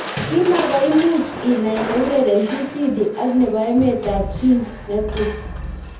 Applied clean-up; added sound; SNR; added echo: none; Crushing; 10 dB; reverberation time 0.5 s.